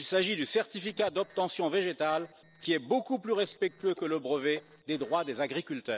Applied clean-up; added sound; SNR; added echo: neural separator model SepFormer DNS4.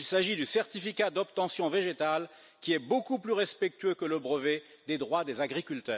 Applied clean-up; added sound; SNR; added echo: none; none; none; none.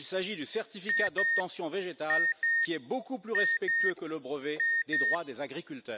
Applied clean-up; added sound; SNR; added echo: none; Alarm; -4 dB; none.